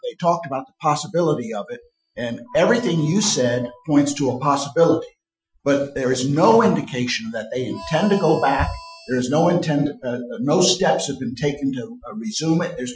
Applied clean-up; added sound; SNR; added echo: classical method Wiener filter.